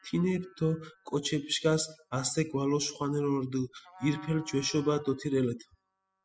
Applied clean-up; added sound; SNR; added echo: classical method spectral subtraction.